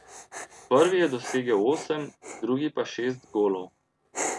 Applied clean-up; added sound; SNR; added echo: none; Dog; 13 dB; none.